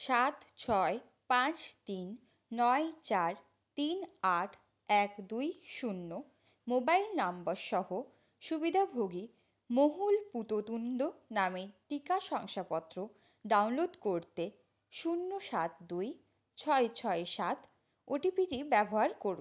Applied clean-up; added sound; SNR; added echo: none; none; none; none.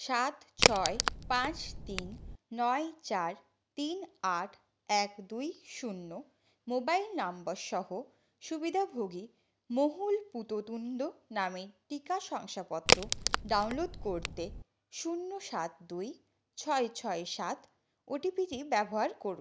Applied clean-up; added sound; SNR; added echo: none; Crack; -3 dB; none.